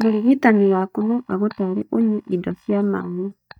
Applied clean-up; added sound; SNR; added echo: neural mask model DeepFilterNet 3.